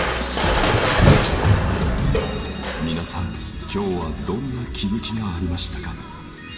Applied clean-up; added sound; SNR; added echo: none; Crushing; -3 dB; reverberation time 1.3 s.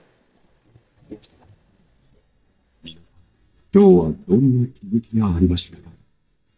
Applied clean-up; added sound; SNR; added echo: neural mask model DeepFilterNet 3.